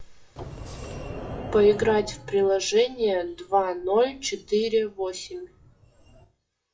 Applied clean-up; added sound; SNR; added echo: classical method WPE with log-MMSE.